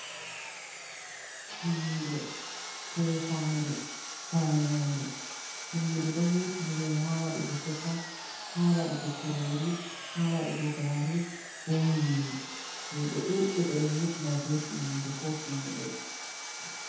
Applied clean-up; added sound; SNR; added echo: none; Sawing; 9 dB; reverberation time 0.9 s.